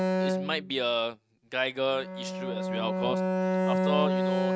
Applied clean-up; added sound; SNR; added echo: neural mask model RNNoise.